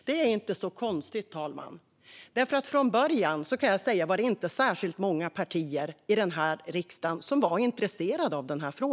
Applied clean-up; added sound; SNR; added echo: none; none; none; none.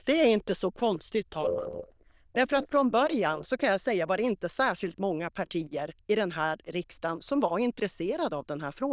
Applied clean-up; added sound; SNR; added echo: neural diffusion model UNIVERSE++.